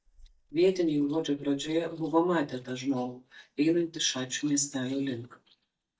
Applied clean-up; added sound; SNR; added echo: neural mask model DeepFilterNet 3.